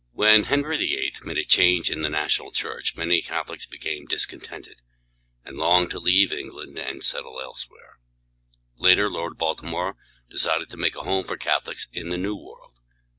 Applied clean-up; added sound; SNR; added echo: none; none; none; none.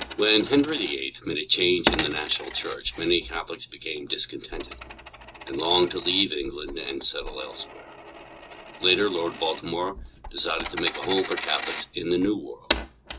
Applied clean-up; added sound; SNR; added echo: none; Coin (dropping); 9 dB; reverberation time 0.2 s.